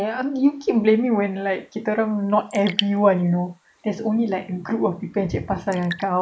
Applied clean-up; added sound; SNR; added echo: neural mask model Resemble Enhance denoiser.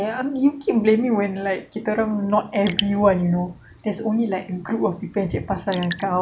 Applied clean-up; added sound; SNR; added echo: none; Raindrop / Drip; 16 dB; none.